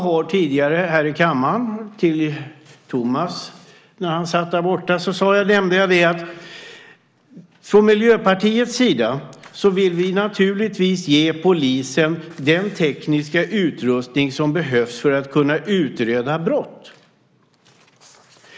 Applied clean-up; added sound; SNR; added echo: none; none; none; none.